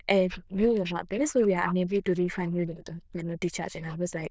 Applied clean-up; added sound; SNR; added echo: neural diffusion model UNIVERSE++.